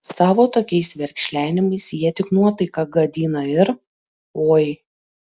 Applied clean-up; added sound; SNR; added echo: none; none; none; none.